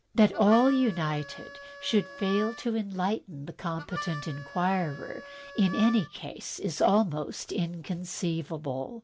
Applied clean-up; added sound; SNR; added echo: none; Harmonica; 14 dB; none.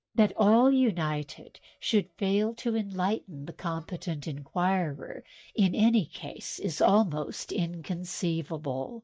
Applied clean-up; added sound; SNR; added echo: neural mask model DeepFilterNet 3.